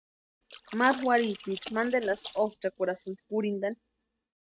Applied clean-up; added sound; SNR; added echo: neural mask model RNNoise.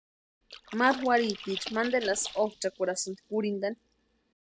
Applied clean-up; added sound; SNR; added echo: none; Splash, splatter; 14 dB; none.